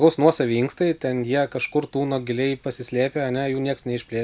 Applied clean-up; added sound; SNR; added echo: none; none; none; none.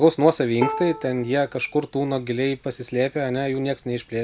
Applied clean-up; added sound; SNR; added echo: none; Bowed string instrument; 12 dB; none.